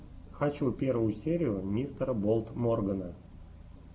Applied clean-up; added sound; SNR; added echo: none; none; none; none.